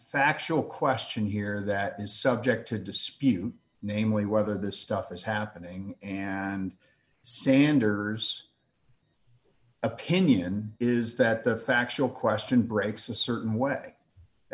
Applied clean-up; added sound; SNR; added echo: none; none; none; none.